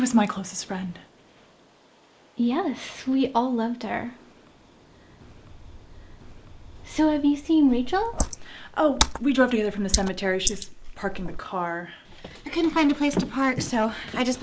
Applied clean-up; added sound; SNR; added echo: neural mask model Resemble Enhance denoiser.